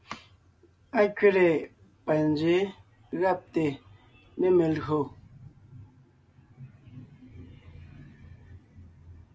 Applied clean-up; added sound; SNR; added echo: none; none; none; none.